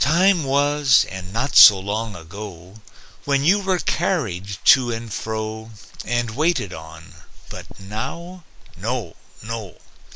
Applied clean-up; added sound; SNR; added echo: neural mask model Resemble Enhance denoiser.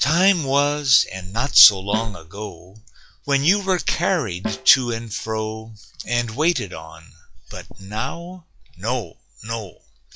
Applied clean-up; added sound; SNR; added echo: classical method log-MMSE.